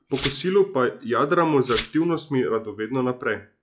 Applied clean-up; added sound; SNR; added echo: classical method log-MMSE.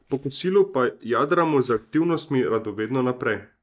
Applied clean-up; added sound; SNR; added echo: neural mask model DeepFilterNet 3.